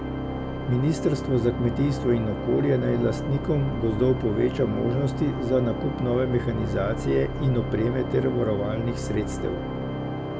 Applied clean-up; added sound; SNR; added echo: none; Organ; 4 dB; none.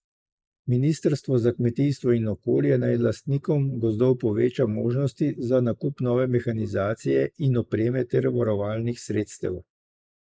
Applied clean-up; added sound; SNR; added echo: neural mask model Resemble Enhance denoiser.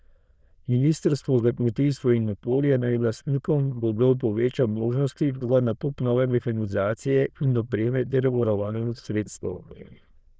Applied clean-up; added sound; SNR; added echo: neural diffusion model UNIVERSE++.